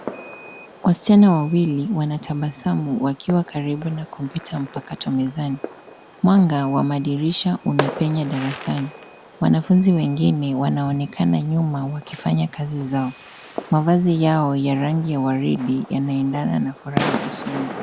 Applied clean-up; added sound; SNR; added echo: none; Fireworks; 14 dB; none.